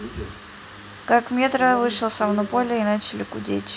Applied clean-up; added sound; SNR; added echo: none; none; none; none.